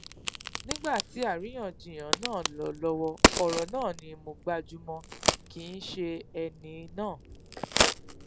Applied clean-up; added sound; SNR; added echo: none; Crack; -3 dB; none.